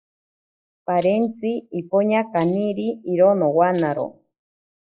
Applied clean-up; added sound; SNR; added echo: classical method log-MMSE.